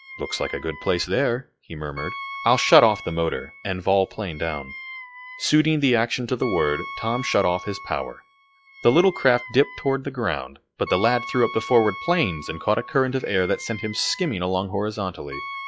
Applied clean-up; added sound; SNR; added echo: classical method log-MMSE.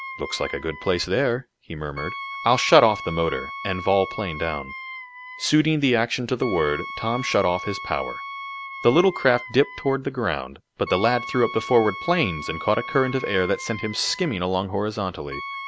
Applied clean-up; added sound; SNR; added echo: none; Wind instrument, woodwind instrument; 12 dB; none.